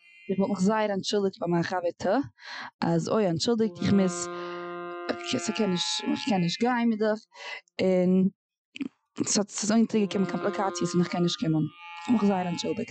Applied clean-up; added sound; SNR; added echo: classical method Wiener filter.